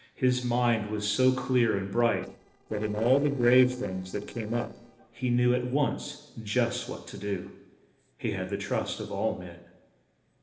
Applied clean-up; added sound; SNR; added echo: neural separator model SepFormer DNS4.